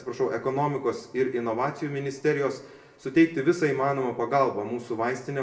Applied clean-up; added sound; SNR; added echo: none; none; none; reverberation time 0.4 s.